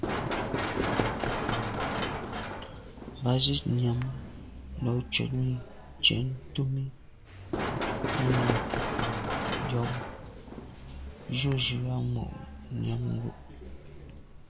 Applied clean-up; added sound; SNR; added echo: none; Run; 2 dB; none.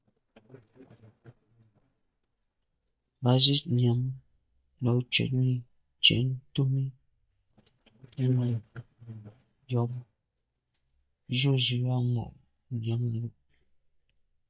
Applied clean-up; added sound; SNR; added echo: neural mask model DeepFilterNet 3.